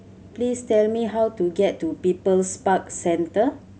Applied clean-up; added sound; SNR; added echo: none; none; none; none.